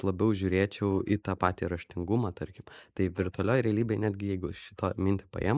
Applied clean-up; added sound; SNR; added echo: neural mask model Resemble Enhance denoiser.